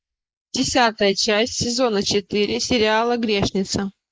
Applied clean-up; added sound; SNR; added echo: neural mask model Resemble Enhance denoiser.